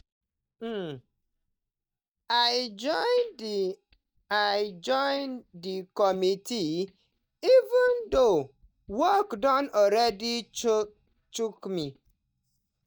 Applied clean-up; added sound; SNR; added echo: neural mask model DeepFilterNet 3.